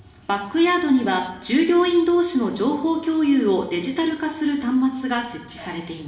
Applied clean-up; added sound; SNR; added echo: none; none; none; reverberation time 0.8 s.